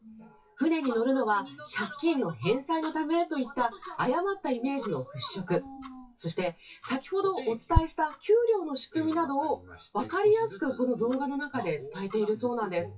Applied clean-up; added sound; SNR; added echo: classical method WPE with log-MMSE.